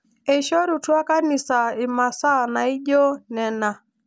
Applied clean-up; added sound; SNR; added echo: none; none; none; none.